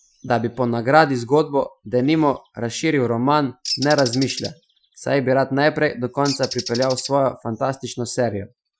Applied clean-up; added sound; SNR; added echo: classical method Wiener filter.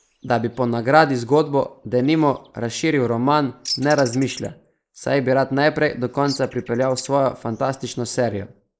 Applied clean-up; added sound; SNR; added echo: neural mask model Resemble Enhance denoiser.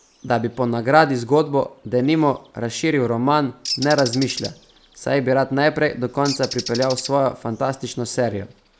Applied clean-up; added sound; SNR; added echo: none; Bird; 15 dB; none.